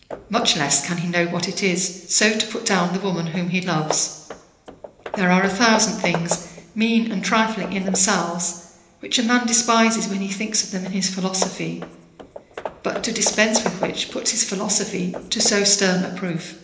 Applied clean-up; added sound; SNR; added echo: none; Hammer / Wood; 13 dB; reverberation time 1.0 s.